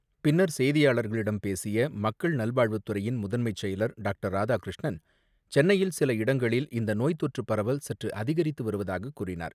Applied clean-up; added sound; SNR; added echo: none; none; none; none.